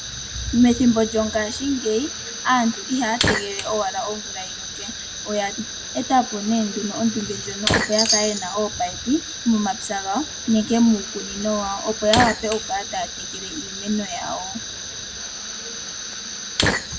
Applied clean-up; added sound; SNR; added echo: none; Chime + Fire; 5 dB; none.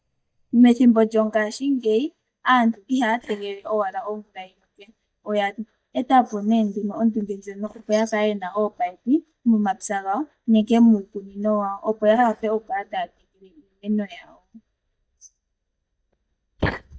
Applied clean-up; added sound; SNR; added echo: neural mask model DeepFilterNet 3.